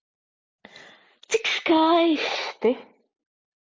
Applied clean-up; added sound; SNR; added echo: none; none; none; none.